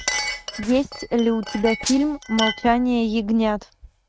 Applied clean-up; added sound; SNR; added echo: neural mask model RNNoise.